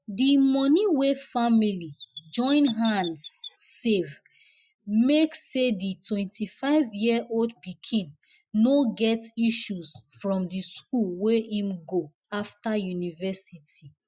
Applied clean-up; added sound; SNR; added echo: classical method Wiener filter.